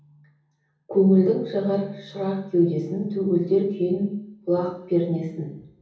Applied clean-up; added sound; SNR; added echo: none; none; none; reverberation time 0.7 s.